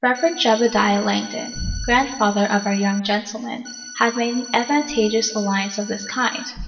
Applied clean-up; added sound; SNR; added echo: none; Organ; 14 dB; reverberation time 1.0 s.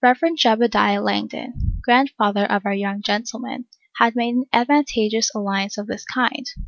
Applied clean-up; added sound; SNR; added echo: none; none; none; none.